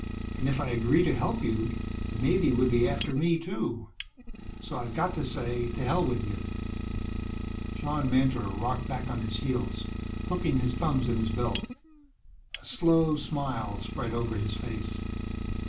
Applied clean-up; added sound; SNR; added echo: none; Idling; 4 dB; reverberation time 0.2 s.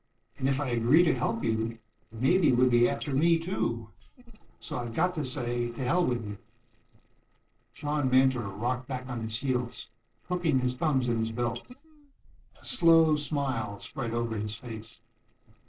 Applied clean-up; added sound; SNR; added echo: neural separator model SepFormer DNS4.